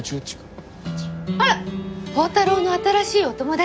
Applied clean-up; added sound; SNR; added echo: none; none; none; none.